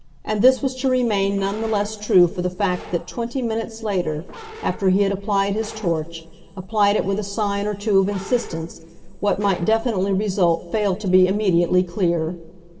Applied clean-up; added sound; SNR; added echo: none; Bark; 19 dB; reverberation time 1.9 s.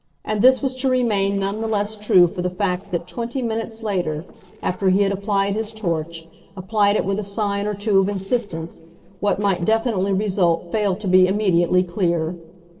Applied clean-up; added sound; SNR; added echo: neural separator model SepFormer DNS4.